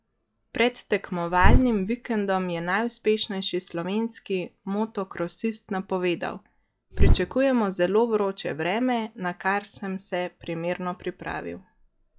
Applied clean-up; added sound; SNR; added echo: classical method log-MMSE.